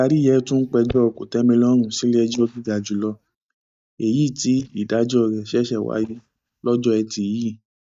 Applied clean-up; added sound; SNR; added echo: neural mask model DeepFilterNet 3.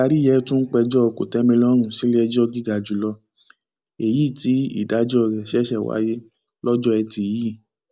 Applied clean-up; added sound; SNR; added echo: none; none; none; none.